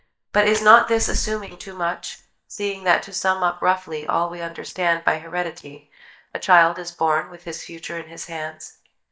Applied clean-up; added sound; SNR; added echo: neural mask model DeepFilterNet 3.